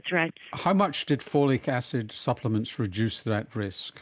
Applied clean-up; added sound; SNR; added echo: none; none; none; none.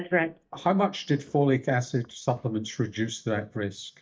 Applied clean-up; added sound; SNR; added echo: neural mask model DeepFilterNet 3.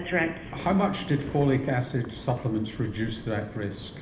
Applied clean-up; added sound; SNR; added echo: none; Thunder; 13 dB; reverberation time 1.0 s.